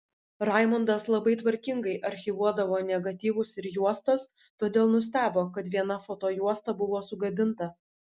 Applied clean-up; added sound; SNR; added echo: none; none; none; none.